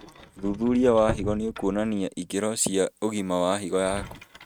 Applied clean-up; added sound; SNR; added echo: neural mask model RNNoise.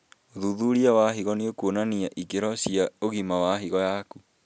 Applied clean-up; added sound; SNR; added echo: none; none; none; none.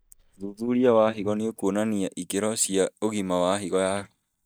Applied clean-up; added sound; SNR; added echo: neural mask model DeepFilterNet 3.